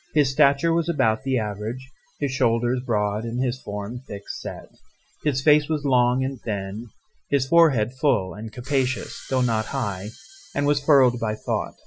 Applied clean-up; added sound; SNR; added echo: classical method Wiener filter.